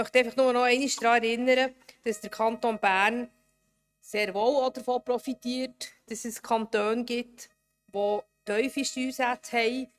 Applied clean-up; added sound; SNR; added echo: neural mask model RNNoise.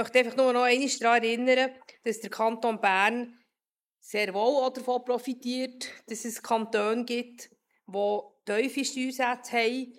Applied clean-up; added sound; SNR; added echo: neural mask model Resemble Enhance denoiser.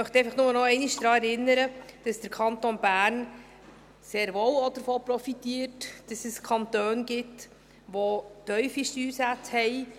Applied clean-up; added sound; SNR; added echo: none; none; none; none.